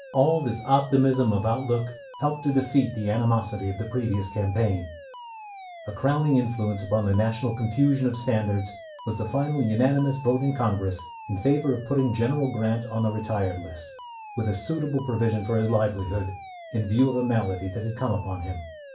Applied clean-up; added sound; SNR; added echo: none; Alarm; 16 dB; reverberation time 0.3 s.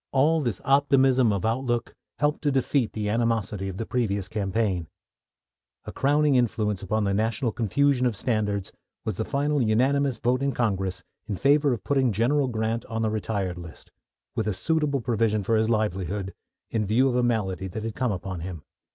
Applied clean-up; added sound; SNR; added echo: none; none; none; none.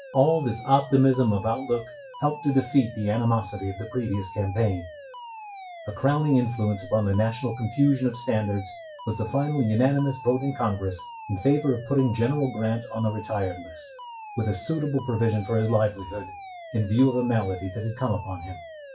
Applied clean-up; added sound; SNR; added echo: classical method WPE with log-MMSE.